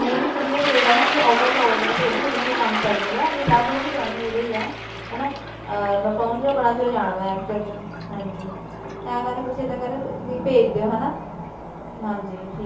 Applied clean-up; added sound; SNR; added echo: none; Toilet flush; 4 dB; reverberation time 0.6 s.